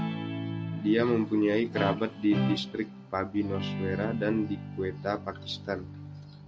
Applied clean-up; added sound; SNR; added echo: none; Guitar; 5 dB; none.